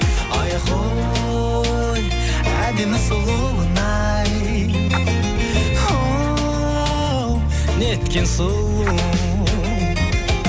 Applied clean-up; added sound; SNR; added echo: none; Splash, splatter; 17 dB; none.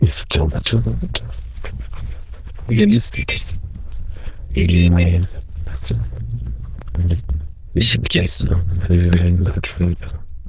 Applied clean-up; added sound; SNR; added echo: neural diffusion model UNIVERSE++.